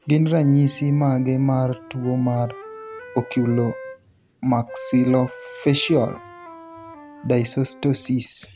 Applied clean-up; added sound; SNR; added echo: none; Wind instrument, woodwind instrument; 18 dB; none.